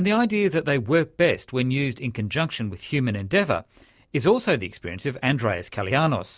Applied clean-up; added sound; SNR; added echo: none; none; none; none.